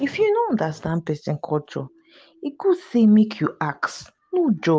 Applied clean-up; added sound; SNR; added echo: none; none; none; none.